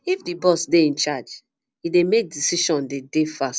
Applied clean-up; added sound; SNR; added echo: none; none; none; none.